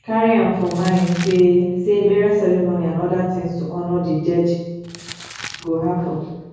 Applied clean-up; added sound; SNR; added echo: none; Crumpling, crinkling; 19 dB; reverberation time 1.3 s.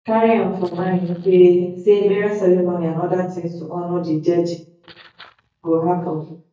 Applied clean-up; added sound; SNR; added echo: neural mask model DeepFilterNet 3.